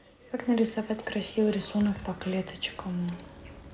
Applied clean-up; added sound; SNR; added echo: none; none; none; none.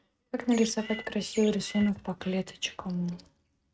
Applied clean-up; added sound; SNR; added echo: neural mask model RNNoise.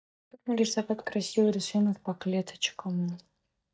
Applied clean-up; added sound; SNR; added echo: neural mask model DeepFilterNet 3.